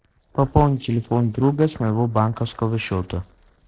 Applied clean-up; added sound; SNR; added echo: neural separator model SepFormer DNS4.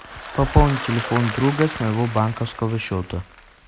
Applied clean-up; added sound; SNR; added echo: none; Applause; 12 dB; none.